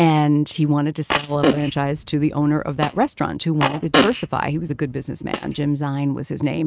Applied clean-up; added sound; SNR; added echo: neural mask model RNNoise.